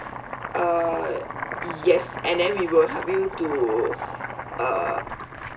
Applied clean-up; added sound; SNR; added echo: none; Boiling; 8 dB; reverberation time 0.2 s.